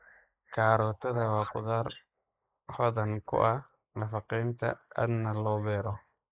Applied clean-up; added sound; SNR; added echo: neural mask model Resemble Enhance denoiser.